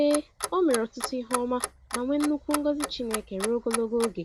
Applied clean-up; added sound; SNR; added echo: none; Clock; 8 dB; none.